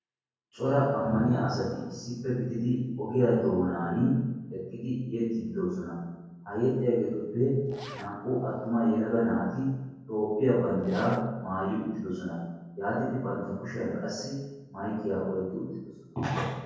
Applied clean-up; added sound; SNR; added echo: none; Zipper (clothing); 18 dB; reverberation time 1.3 s.